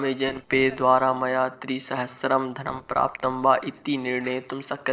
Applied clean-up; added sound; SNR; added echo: neural separator model SepFormer DNS4.